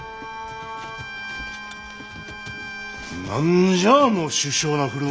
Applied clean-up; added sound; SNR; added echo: none; Bowed string instrument; 15 dB; none.